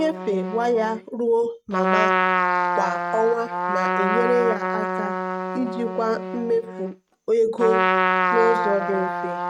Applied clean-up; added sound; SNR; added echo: neural mask model RNNoise.